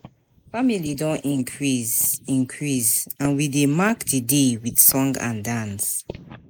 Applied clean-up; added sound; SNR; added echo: neural mask model Resemble Enhance denoiser.